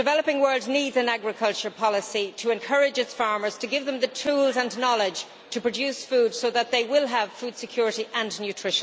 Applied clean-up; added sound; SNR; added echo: none; none; none; none.